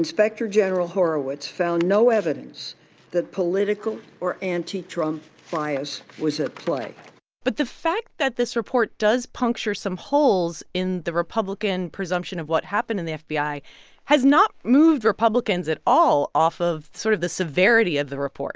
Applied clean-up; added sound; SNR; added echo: none; none; none; none.